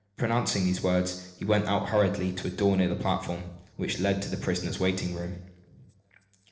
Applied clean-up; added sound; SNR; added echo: neural separator model SepFormer DNS4.